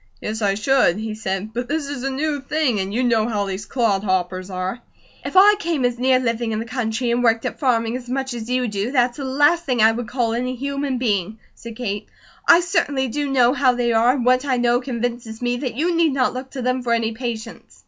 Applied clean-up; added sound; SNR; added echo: none; none; none; none.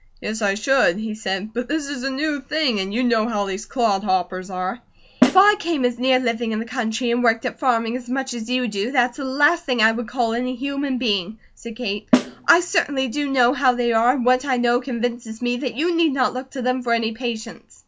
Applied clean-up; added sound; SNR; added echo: none; Snare drum; 4 dB; none.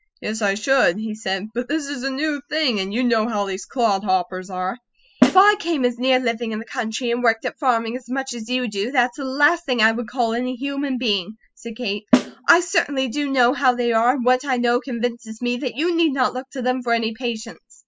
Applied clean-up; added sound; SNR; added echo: classical method spectral subtraction.